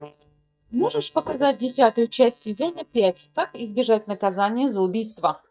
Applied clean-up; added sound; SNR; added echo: neural mask model DeepFilterNet 3.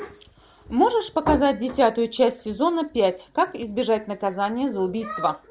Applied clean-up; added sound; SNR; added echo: none; none; none; none.